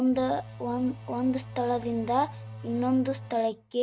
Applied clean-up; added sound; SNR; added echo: none; Engine / Domestic sounds, home sounds; 14 dB; none.